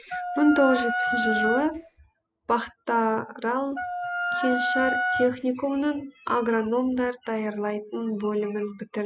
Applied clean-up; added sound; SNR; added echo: none; Wind instrument, woodwind instrument; 1 dB; none.